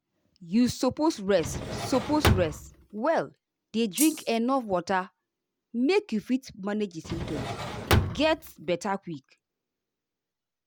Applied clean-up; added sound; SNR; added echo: none; Rattle (instrument) + Drawer open or close; 1 dB; none.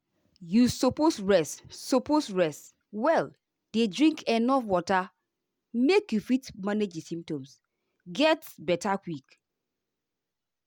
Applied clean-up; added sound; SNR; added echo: none; none; none; none.